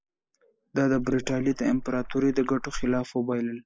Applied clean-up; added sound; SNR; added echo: neural mask model Resemble Enhance denoiser.